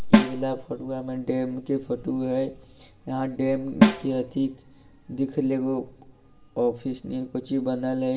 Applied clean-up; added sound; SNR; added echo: none; Snare drum; -4 dB; reverberation time 0.5 s.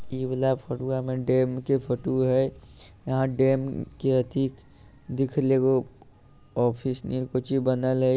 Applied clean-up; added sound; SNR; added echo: none; none; none; none.